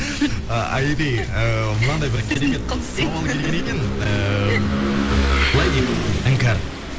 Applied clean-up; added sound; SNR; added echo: none; Engine / Vehicle; 2 dB; none.